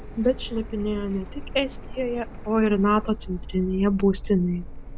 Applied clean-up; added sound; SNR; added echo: none; Printer; 10 dB; none.